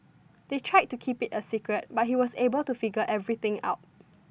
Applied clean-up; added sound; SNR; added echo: none; none; none; none.